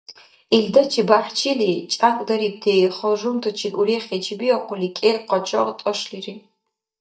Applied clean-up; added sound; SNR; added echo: neural mask model DeepFilterNet 3.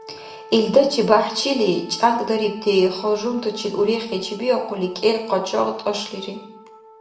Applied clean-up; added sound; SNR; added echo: none; Wind instrument, woodwind instrument; 19 dB; reverberation time 0.6 s.